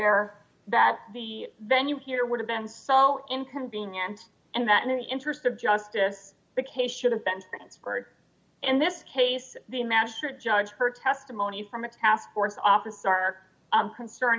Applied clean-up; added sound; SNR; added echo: none; none; none; none.